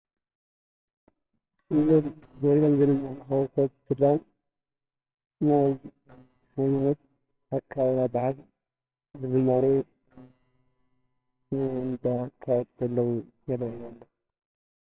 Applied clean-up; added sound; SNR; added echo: neural separator model SepFormer WHAMR!.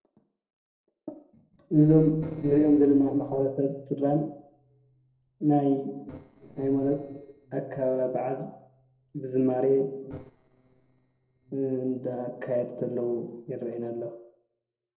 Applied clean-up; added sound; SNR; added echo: neural separator model SepFormer DNS4.